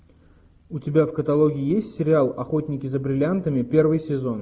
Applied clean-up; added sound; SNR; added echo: none; none; none; none.